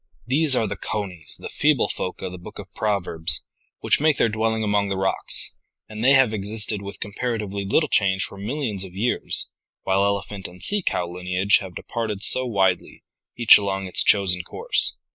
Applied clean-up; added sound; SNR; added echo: neural mask model Resemble Enhance denoiser.